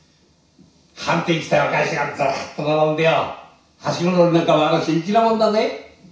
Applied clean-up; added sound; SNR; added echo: none; none; none; reverberation time 0.6 s.